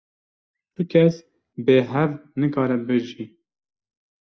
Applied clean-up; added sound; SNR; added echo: neural mask model DeepFilterNet 3.